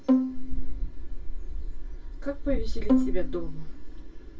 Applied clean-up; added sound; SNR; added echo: none; Bowed string instrument; 4 dB; reverberation time 0.2 s.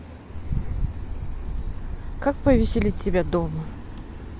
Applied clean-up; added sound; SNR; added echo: none; none; none; none.